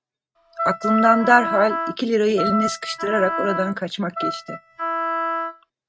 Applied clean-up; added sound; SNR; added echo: neural mask model RNNoise.